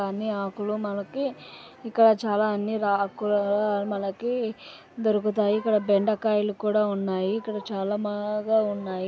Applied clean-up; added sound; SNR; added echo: none; none; none; none.